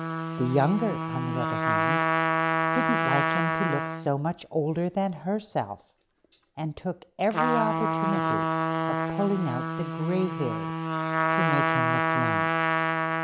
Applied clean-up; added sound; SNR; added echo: none; Trumpet; -3 dB; none.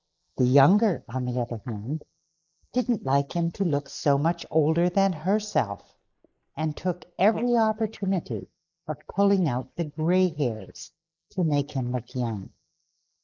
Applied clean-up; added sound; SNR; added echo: neural mask model Resemble Enhance denoiser.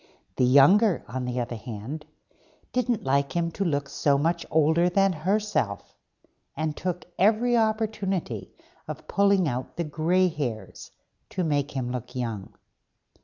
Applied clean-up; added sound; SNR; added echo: none; none; none; none.